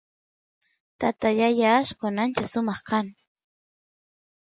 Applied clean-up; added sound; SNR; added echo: none; none; none; none.